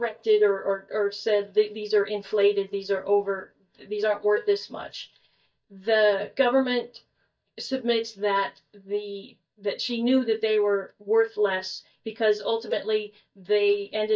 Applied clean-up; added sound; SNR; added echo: neural mask model DeepFilterNet 3.